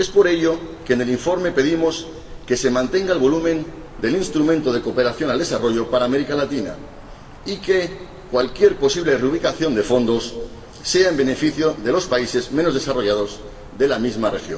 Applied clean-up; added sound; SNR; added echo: none; Wind; 18 dB; reverberation time 1.4 s.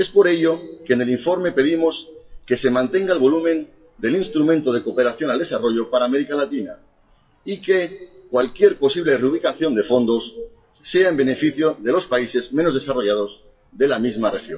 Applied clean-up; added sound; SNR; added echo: classical method WPE with log-MMSE.